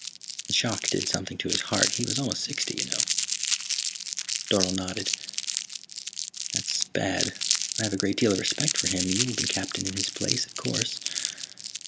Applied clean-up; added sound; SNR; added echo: none; Crumpling, crinkling; -1 dB; none.